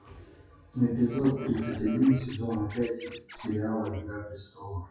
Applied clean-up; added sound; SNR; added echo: classical method WPE with log-MMSE.